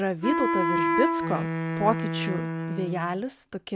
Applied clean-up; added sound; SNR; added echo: none; Wind instrument, woodwind instrument; -1 dB; none.